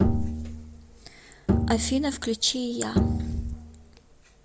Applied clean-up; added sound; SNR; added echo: none; Bowed string instrument; -2 dB; none.